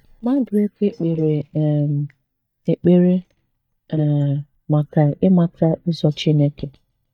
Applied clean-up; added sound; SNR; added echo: neural mask model DeepFilterNet 3.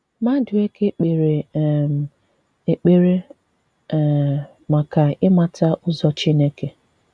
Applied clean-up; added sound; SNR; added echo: none; none; none; none.